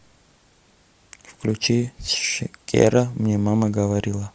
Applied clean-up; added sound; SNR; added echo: none; none; none; none.